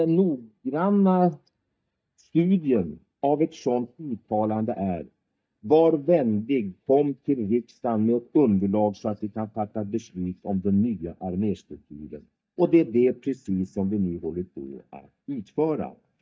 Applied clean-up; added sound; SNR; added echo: neural mask model DeepFilterNet 3.